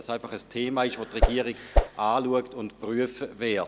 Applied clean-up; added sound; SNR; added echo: none; Whoosh, swoosh, swish; -5 dB; none.